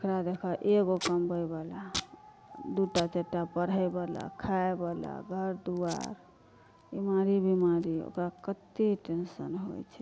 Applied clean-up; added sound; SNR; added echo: none; Packing tape, duct tape; 16 dB; none.